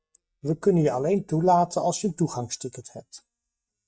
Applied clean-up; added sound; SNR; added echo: neural mask model DeepFilterNet 3.